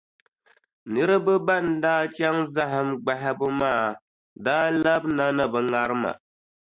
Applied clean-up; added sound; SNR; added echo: none; none; none; none.